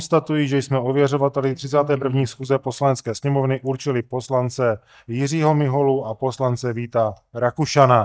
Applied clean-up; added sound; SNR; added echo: neural mask model DeepFilterNet 3.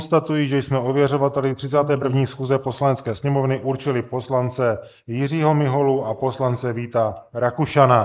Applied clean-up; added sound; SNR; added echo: neural mask model Resemble Enhance denoiser.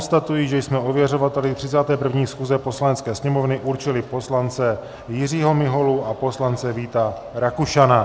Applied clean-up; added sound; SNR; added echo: none; none; none; none.